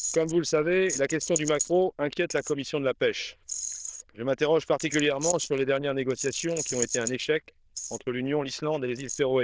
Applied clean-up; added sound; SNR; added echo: neural diffusion model UNIVERSE++.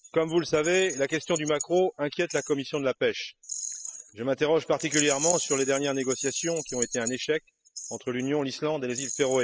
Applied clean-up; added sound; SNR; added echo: classical method spectral subtraction.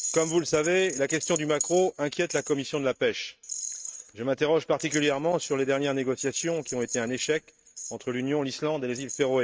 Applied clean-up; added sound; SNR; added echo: neural mask model RNNoise.